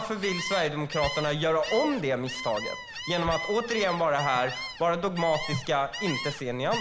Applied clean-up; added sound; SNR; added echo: none; Gull, seagull; 9 dB; none.